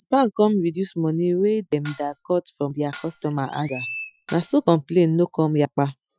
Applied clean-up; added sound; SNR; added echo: classical method Wiener filter.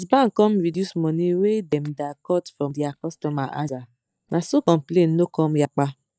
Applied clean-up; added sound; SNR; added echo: neural mask model DeepFilterNet 3.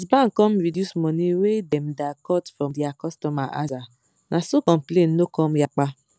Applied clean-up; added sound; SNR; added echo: none; none; none; none.